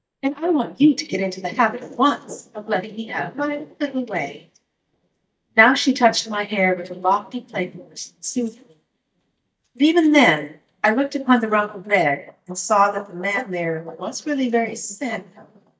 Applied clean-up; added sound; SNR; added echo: neural mask model DeepFilterNet 3.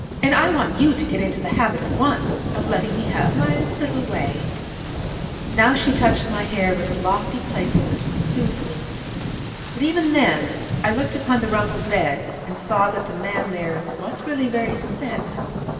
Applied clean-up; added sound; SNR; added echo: none; Thunder; 3 dB; reverberation time 2.1 s.